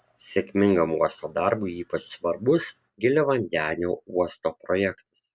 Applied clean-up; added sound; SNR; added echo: none; none; none; none.